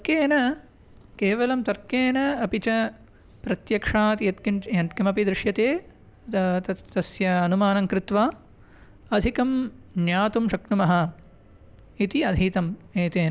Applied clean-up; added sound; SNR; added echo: none; none; none; none.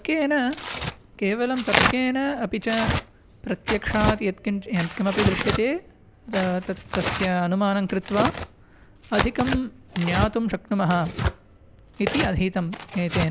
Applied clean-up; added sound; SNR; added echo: none; Tearing; 4 dB; none.